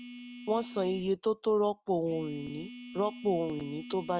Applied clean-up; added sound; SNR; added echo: none; Telephone; 15 dB; none.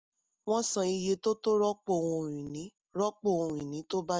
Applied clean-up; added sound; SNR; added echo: none; none; none; none.